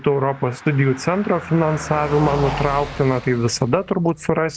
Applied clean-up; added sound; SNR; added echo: none; Car passing by; 12 dB; none.